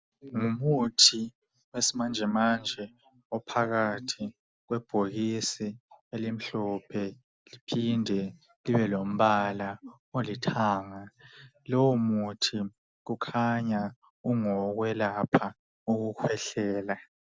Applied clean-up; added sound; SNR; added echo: none; none; none; none.